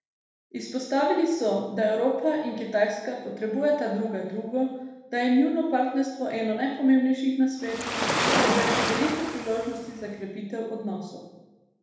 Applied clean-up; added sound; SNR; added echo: none; Waves, surf; 1 dB; reverberation time 1.0 s.